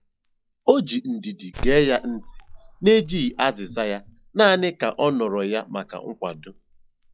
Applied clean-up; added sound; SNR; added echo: classical method log-MMSE.